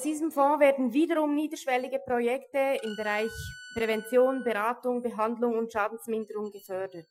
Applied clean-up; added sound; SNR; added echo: classical method Wiener filter.